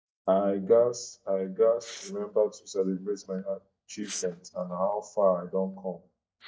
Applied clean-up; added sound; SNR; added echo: neural mask model DeepFilterNet 3.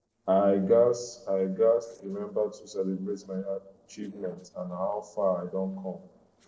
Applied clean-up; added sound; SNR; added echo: neural separator model SepFormer DNS4.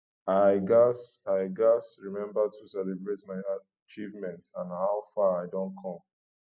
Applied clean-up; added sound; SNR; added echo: none; none; none; none.